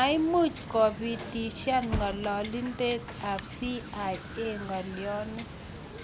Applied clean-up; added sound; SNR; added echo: none; Wind / Boat, Water vehicle + Thump, thud; 9 dB; none.